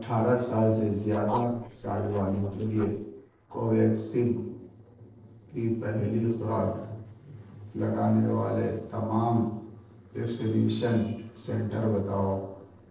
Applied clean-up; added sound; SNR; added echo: neural separator model SepFormer DNS4.